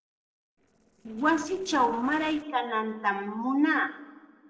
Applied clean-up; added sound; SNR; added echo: neural separator model SepFormer DNS4.